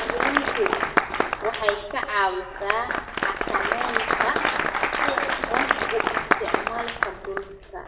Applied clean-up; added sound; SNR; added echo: none; Applause; -4 dB; reverberation time 1.0 s.